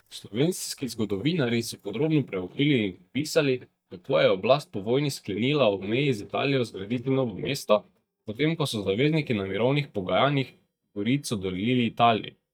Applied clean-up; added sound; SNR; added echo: neural mask model DeepFilterNet 3.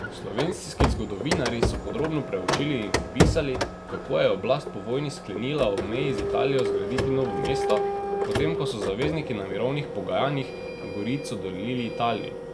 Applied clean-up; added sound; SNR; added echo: none; Printer; 0 dB; none.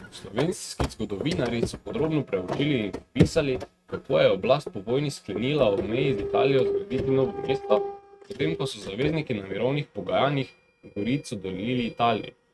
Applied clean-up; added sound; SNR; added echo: neural mask model RNNoise.